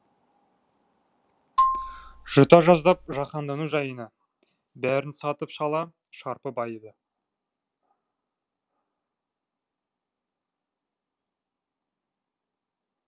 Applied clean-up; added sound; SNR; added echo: none; Marimba, xylophone; 1 dB; none.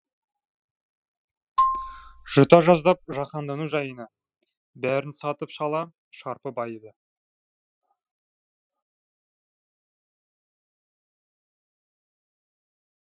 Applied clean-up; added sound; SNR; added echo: classical method spectral subtraction.